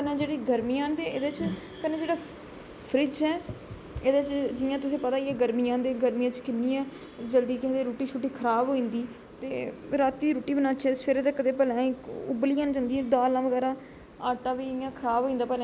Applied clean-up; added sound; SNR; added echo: none; none; none; none.